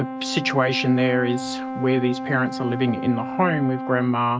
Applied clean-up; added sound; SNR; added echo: none; Brass instrument; 7 dB; none.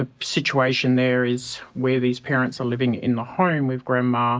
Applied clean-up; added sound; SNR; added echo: none; none; none; none.